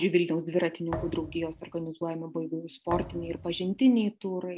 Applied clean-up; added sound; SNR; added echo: none; Thump, thud; 12 dB; none.